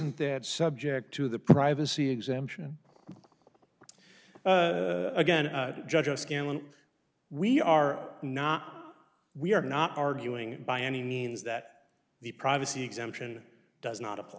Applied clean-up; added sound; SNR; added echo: none; none; none; none.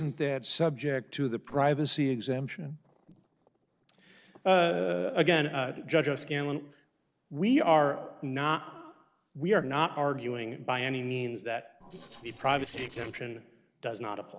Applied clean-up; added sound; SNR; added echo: neural separator model SepFormer DNS4.